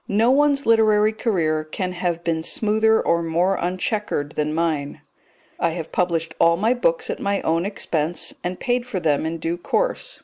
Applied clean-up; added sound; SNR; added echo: none; none; none; none.